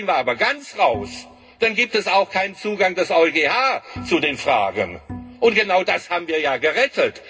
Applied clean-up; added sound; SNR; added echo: none; Bowed string instrument; 18 dB; reverberation time 0.2 s.